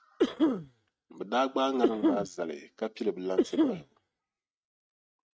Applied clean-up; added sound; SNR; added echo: neural mask model RNNoise.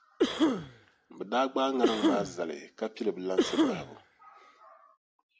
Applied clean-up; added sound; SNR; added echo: none; Cough; -3 dB; none.